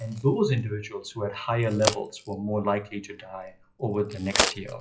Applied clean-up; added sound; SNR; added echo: classical method WPE with log-MMSE.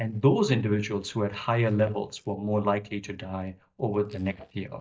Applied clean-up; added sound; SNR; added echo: neural mask model DeepFilterNet 3.